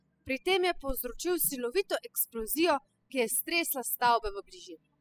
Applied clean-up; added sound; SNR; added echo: classical method spectral subtraction.